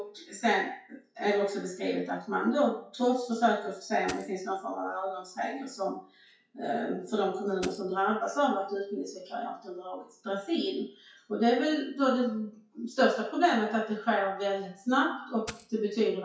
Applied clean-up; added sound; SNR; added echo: classical method WPE with log-MMSE.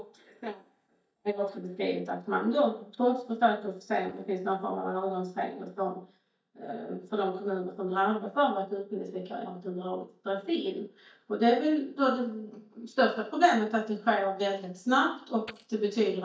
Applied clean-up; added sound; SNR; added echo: neural mask model DeepFilterNet 3.